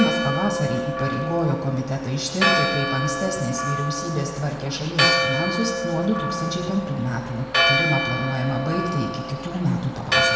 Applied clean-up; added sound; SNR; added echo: none; Church bell; 0 dB; reverberation time 0.9 s.